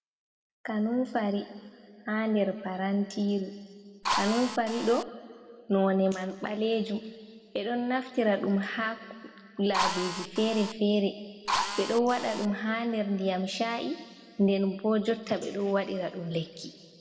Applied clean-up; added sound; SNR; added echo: none; Drill; 3 dB; reverberation time 2.2 s.